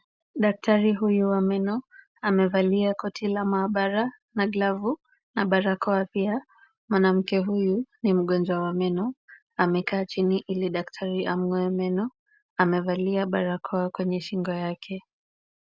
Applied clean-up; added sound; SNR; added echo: none; none; none; none.